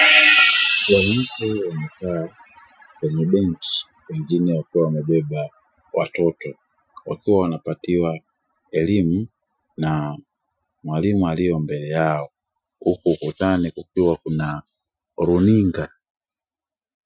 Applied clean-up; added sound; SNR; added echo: classical method Wiener filter.